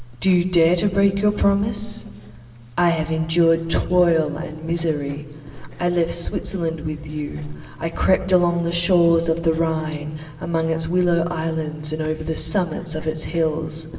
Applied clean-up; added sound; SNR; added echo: none; Writing; 17 dB; reverberation time 2.1 s.